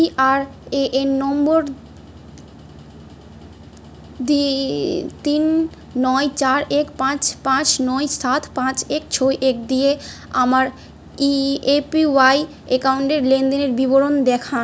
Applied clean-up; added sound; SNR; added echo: none; none; none; none.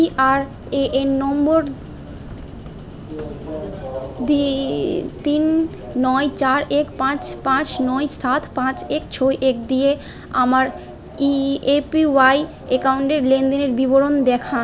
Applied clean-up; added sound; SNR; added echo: none; Subway, metro, underground; 15 dB; none.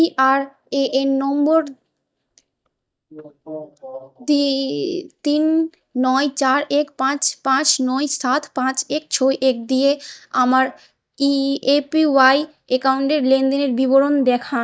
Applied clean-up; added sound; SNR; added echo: neural mask model DeepFilterNet 3.